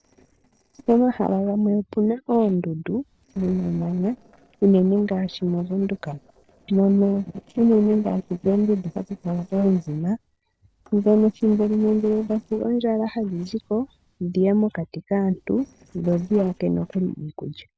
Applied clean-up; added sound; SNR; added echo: neural separator model SepFormer DNS4.